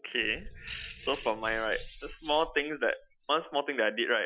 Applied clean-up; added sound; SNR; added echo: classical method Wiener filter.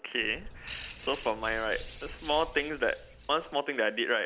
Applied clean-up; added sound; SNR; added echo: none; Bird; 13 dB; none.